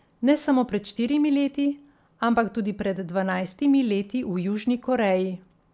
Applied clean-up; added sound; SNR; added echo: none; none; none; none.